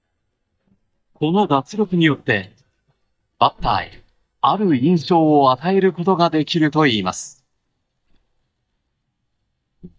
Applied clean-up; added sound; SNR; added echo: neural mask model DeepFilterNet 3.